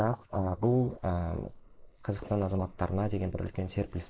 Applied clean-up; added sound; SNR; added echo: neural mask model Resemble Enhance denoiser.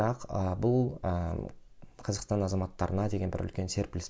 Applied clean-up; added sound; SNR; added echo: none; none; none; none.